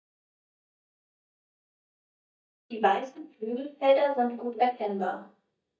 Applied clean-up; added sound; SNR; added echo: neural mask model DeepFilterNet 3.